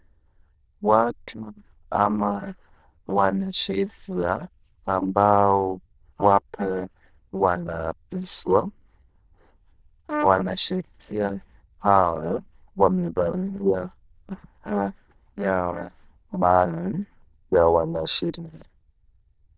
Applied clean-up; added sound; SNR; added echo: neural diffusion model UNIVERSE++.